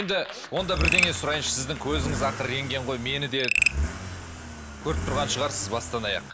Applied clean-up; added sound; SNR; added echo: none; Frog + Accelerating, revving, vroom / Car; 1 dB; none.